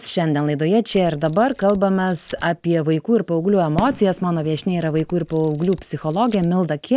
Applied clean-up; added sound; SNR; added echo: none; Fireworks + Camera; 19 dB; none.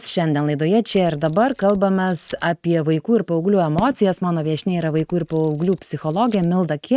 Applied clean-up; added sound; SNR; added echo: neural mask model RNNoise.